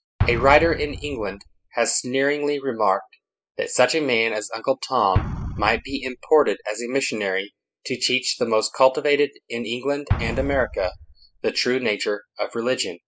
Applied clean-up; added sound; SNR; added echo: classical method spectral subtraction.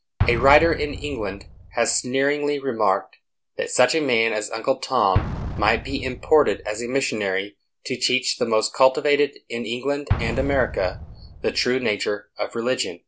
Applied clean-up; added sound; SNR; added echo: none; Explosion; 10 dB; none.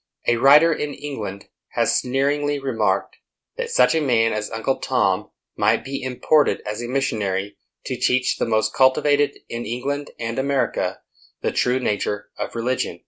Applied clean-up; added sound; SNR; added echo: none; none; none; none.